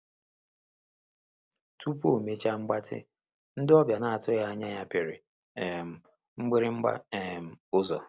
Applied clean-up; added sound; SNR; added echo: none; none; none; none.